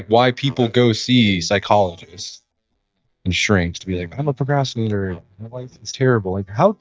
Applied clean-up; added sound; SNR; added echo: neural mask model DeepFilterNet 3.